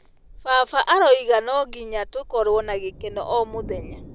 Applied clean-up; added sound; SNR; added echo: none; Thunder; 17 dB; none.